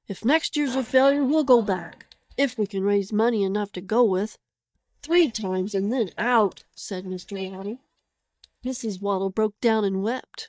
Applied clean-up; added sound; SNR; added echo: neural mask model DeepFilterNet 3.